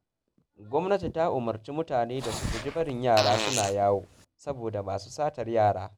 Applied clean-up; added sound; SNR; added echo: none; Fart; 5 dB; none.